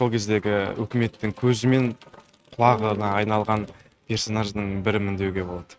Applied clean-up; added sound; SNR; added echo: neural mask model RNNoise.